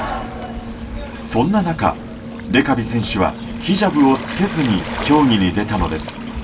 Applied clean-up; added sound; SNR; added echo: none; Waves, surf; 9 dB; reverberation time 0.2 s.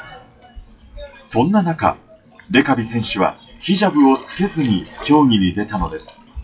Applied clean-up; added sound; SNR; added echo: classical method WPE with log-MMSE.